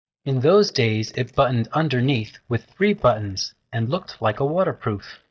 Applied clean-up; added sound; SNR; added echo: neural mask model DeepFilterNet 3.